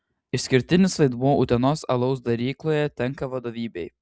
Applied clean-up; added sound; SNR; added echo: none; none; none; none.